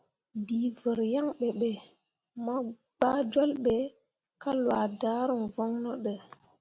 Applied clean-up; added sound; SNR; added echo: none; none; none; none.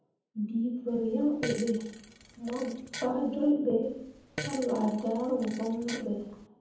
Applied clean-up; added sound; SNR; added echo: none; Fart; 13 dB; reverberation time 0.8 s.